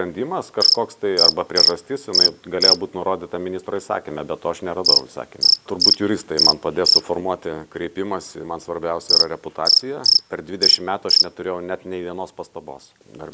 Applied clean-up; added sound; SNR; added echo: none; Cricket; -5 dB; none.